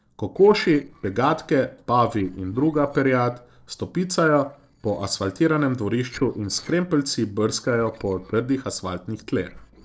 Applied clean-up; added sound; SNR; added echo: neural separator model SepFormer DNS4.